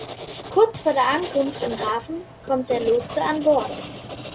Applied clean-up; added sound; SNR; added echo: none; Writing; 12 dB; none.